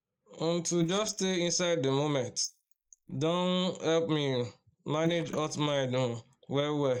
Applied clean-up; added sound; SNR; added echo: neural mask model Resemble Enhance denoiser.